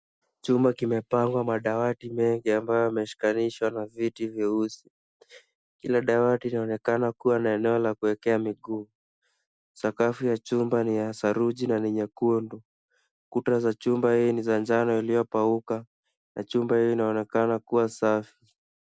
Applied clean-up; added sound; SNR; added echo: none; none; none; none.